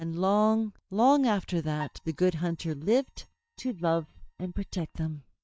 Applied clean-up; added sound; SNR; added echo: neural mask model DeepFilterNet 3.